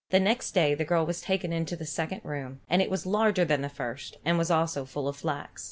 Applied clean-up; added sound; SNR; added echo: none; none; none; none.